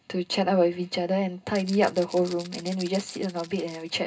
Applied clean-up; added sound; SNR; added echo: none; Rattle (instrument); 17 dB; reverberation time 0.2 s.